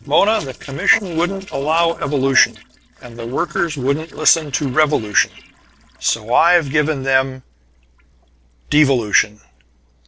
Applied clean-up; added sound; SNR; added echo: neural separator model SepFormer DNS4.